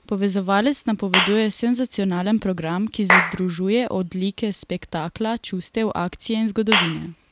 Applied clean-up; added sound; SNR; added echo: none; Clapping / Chirp, tweet; 5 dB; none.